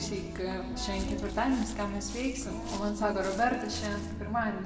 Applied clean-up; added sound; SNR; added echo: none; Walk, footsteps; 17 dB; reverberation time 1.0 s.